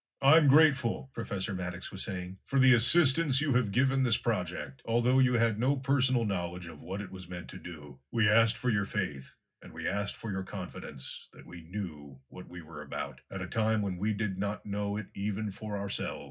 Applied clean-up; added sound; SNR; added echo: none; none; none; reverberation time 0.4 s.